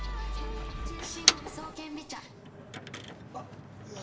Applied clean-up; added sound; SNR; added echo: none; Motor vehicle (road); -4 dB; reverberation time 1.3 s.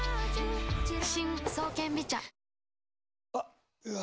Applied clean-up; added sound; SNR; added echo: none; none; none; none.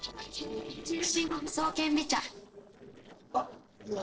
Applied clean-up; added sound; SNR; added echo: neural separator model SepFormer DNS4.